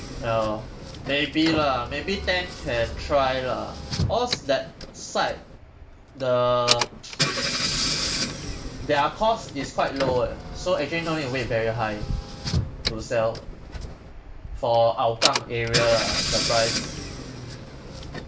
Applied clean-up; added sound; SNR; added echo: none; Engine / Car; 4 dB; none.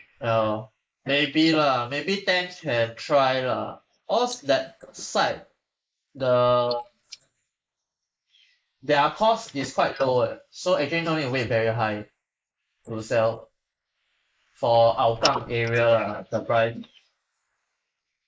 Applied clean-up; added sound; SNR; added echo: neural mask model Resemble Enhance denoiser.